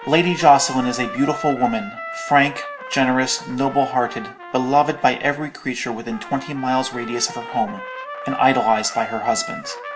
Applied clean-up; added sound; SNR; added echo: none; Trumpet; 13 dB; reverberation time 0.2 s.